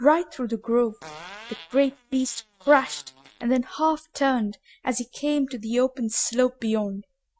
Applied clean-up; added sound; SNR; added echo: neural mask model RNNoise.